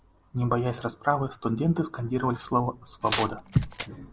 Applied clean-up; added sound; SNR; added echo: none; Glass; 8 dB; none.